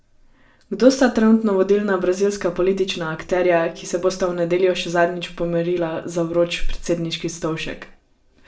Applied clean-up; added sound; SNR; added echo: neural separator model SepFormer DNS4.